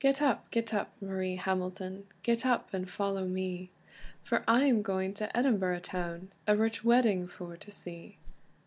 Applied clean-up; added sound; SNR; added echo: none; Whoosh, swoosh, swish; 12 dB; none.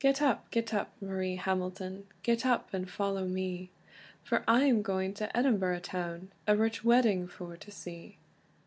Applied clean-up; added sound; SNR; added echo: none; none; none; none.